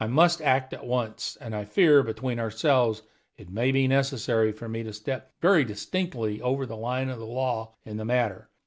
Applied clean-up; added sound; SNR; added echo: none; none; none; none.